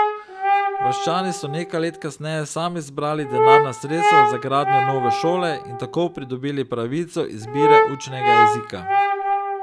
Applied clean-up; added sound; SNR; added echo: none; Brass instrument; -5 dB; none.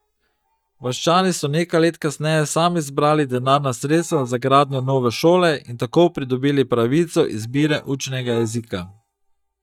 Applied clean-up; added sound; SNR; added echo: neural mask model DeepFilterNet 3.